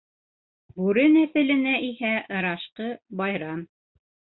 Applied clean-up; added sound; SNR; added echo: none; none; none; none.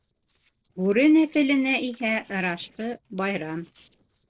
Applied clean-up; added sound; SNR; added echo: neural separator model SepFormer DNS4.